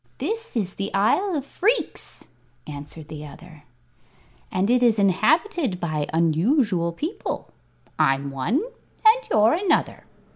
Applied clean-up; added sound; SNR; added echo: none; none; none; none.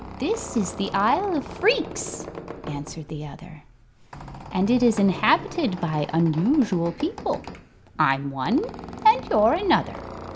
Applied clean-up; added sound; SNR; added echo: none; Squeak; 13 dB; none.